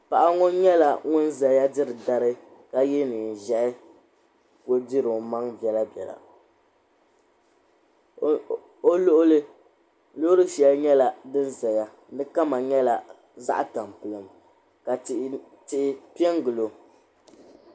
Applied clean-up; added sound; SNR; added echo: none; none; none; none.